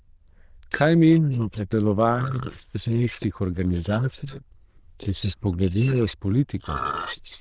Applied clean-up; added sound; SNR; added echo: neural diffusion model UNIVERSE++.